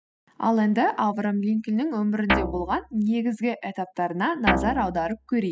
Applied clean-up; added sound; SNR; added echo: classical method spectral subtraction.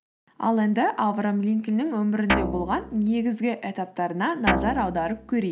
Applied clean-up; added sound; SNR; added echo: none; Guitar; 3 dB; none.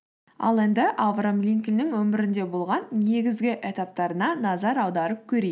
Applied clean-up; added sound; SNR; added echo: none; none; none; none.